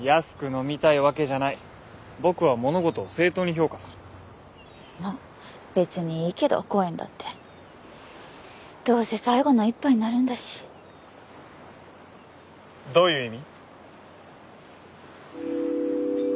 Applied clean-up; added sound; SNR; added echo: none; none; none; none.